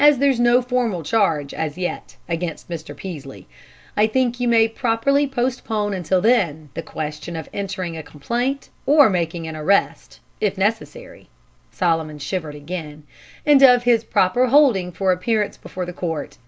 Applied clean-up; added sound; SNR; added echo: none; none; none; none.